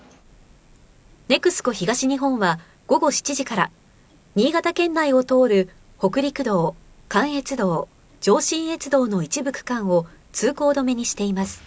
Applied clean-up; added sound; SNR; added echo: none; none; none; none.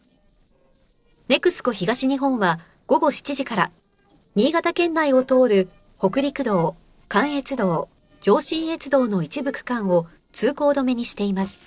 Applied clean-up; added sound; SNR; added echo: neural separator model SepFormer DNS4.